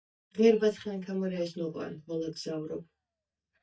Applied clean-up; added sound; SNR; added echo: neural mask model DeepFilterNet 3.